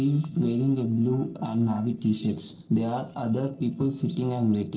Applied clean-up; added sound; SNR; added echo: neural separator model SepFormer DNS4.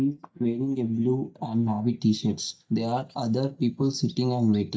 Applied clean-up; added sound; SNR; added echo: neural mask model DeepFilterNet 3.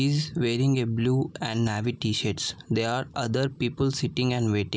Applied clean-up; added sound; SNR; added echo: none; none; none; none.